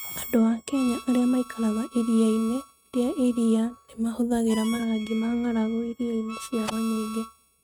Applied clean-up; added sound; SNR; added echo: neural mask model RNNoise.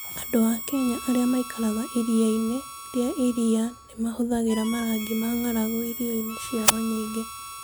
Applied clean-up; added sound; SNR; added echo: none; Harmonica; 12 dB; none.